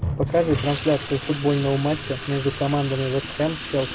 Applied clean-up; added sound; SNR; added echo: none; Sink (filling or washing) / Water tap, faucet; 8 dB; none.